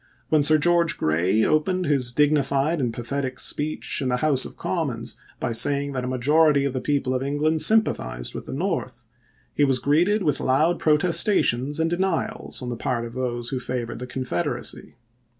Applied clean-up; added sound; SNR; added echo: none; none; none; none.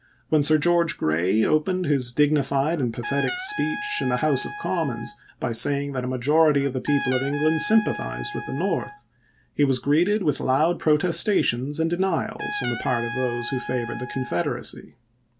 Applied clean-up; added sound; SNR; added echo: none; Trumpet; 11 dB; none.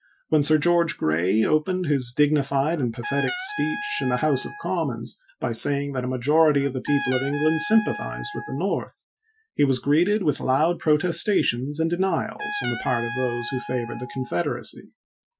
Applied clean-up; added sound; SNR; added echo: classical method Wiener filter.